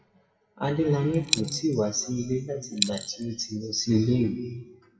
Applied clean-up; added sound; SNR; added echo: classical method WPE with log-MMSE.